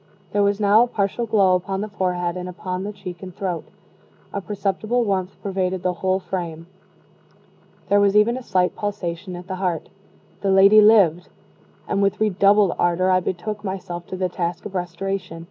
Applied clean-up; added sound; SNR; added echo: none; none; none; none.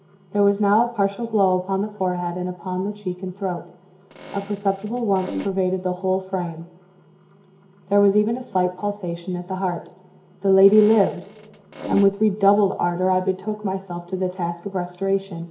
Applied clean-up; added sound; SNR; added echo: none; Fart; 12 dB; reverberation time 1.5 s.